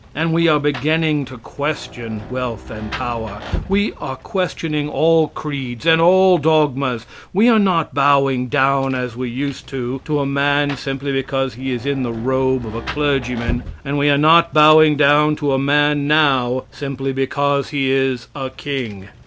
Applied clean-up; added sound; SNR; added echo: none; Rain; 16 dB; none.